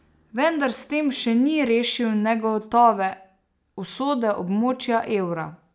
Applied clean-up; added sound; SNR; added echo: none; none; none; none.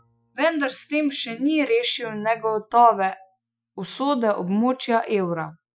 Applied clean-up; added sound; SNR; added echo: classical method Wiener filter.